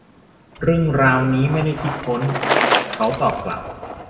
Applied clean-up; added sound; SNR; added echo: none; Bicycle; 5 dB; reverberation time 1.6 s.